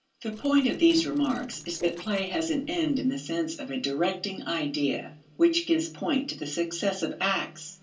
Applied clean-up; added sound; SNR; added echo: neural separator model SepFormer DNS4.